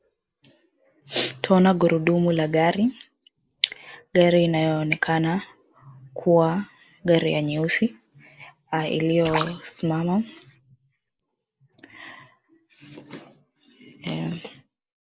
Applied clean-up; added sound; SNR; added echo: neural mask model Resemble Enhance denoiser.